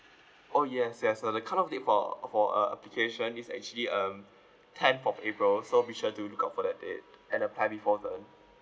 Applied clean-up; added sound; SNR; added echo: none; none; none; none.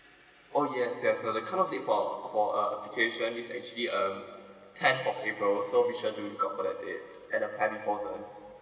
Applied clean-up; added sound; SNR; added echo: none; none; none; reverberation time 1.9 s.